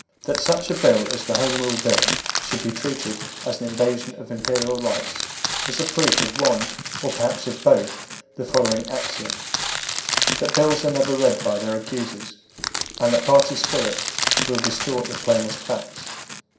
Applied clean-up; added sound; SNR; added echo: none; Crushing; 4 dB; reverberation time 0.5 s.